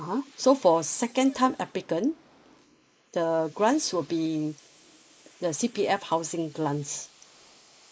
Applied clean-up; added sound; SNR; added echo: neural mask model Resemble Enhance denoiser.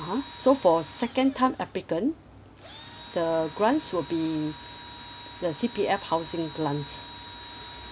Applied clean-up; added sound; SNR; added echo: none; Engine / Drill; 15 dB; none.